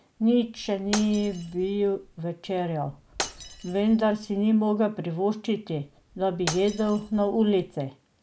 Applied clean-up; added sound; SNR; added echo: none; Shatter; 14 dB; none.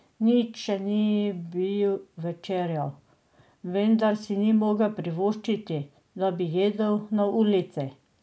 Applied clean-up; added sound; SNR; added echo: none; none; none; none.